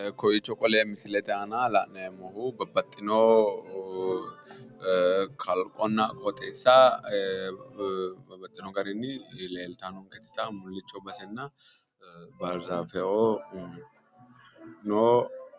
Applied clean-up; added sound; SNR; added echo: none; none; none; none.